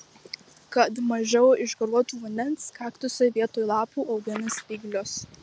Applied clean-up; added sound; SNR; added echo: none; none; none; none.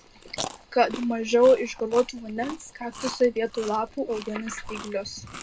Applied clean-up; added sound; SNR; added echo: none; Chewing, mastication; 14 dB; reverberation time 0.2 s.